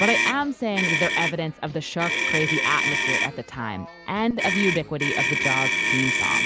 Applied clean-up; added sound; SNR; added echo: none; Motor vehicle (road); -2 dB; none.